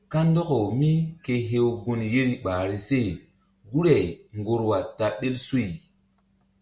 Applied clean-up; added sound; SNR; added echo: none; none; none; none.